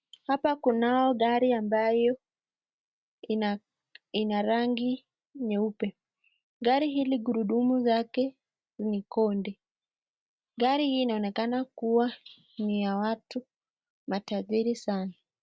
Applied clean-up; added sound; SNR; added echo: none; none; none; none.